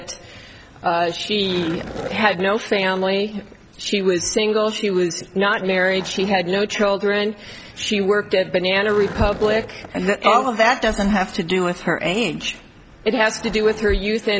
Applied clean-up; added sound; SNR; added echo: none; Skateboard; 18 dB; none.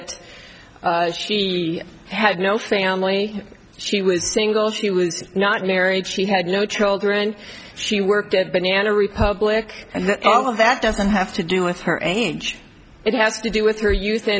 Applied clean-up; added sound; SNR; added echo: none; none; none; none.